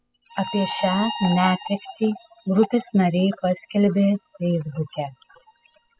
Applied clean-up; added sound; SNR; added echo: classical method spectral subtraction.